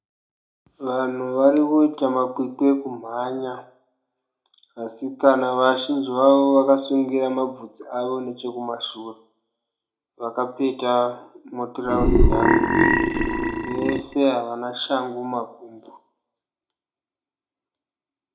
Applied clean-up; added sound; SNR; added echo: none; Burping, eructation; -5 dB; reverberation time 0.4 s.